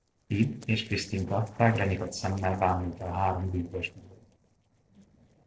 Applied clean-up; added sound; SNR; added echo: neural separator model SepFormer DNS4.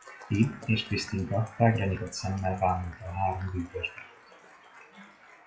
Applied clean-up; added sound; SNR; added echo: classical method WPE with log-MMSE.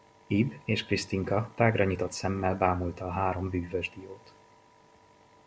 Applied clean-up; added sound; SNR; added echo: none; none; none; none.